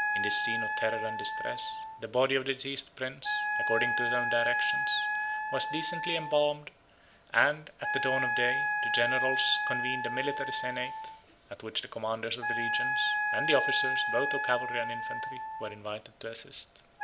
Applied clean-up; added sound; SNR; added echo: none; Wind instrument, woodwind instrument; -1 dB; none.